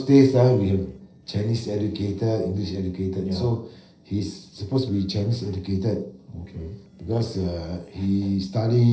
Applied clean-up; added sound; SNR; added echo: neural separator model SepFormer DNS4.